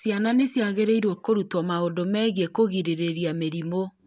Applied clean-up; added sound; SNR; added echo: none; none; none; none.